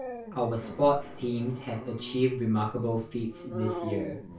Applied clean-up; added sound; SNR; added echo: none; Dog; 10 dB; reverberation time 0.2 s.